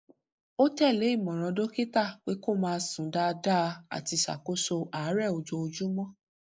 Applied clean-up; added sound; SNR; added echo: neural mask model Resemble Enhance denoiser.